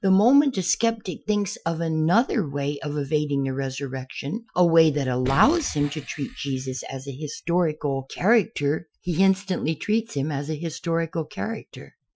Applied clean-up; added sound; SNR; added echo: classical method Wiener filter.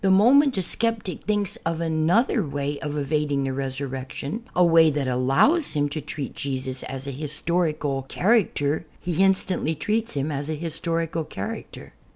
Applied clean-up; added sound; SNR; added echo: none; none; none; none.